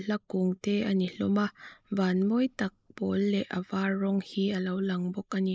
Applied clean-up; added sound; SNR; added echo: neural mask model Resemble Enhance denoiser.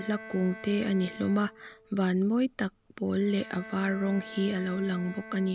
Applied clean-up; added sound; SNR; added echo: none; Bowed string instrument; 17 dB; none.